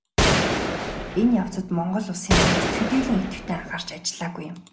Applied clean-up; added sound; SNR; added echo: none; Gunshot, gunfire; -2 dB; none.